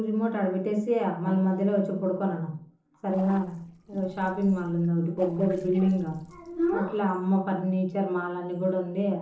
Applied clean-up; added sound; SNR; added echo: neural separator model SepFormer DNS4.